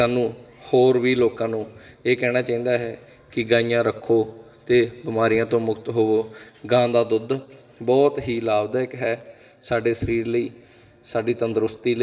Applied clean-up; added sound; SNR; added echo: none; none; none; reverberation time 1.3 s.